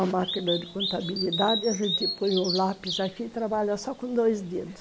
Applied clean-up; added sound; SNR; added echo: none; Bird vocalization, bird call, bird song; 7 dB; none.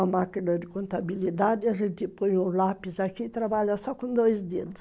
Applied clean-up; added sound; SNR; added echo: none; none; none; none.